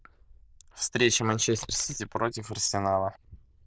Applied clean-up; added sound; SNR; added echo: neural diffusion model UNIVERSE++.